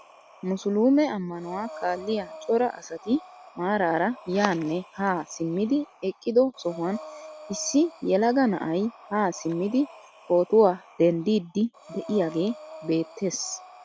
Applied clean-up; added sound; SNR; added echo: none; Breathing; 20 dB; none.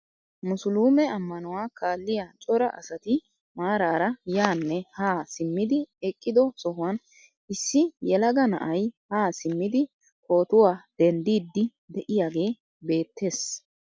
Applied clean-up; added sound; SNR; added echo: none; none; none; none.